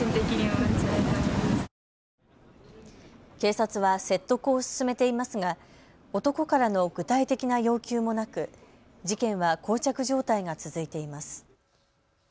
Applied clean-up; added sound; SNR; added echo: none; none; none; none.